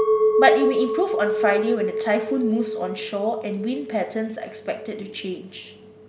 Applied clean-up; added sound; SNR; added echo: none; Chink, clink; 0 dB; none.